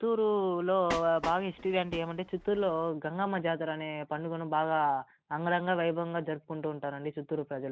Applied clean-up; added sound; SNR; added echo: none; Train; 12 dB; none.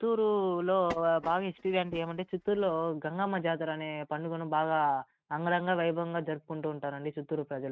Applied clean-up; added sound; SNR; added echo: neural mask model RNNoise.